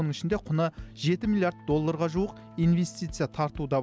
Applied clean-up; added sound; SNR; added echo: none; none; none; none.